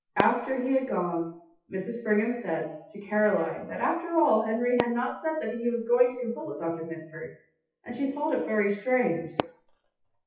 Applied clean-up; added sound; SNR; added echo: classical method WPE with log-MMSE.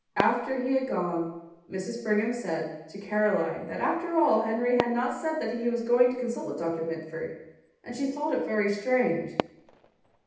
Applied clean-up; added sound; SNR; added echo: none; Fireworks; 13 dB; reverberation time 0.8 s.